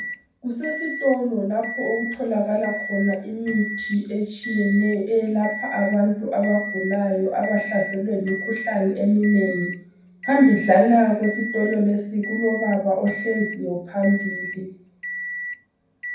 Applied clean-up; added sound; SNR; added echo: none; Microwave oven; 11 dB; reverberation time 0.6 s.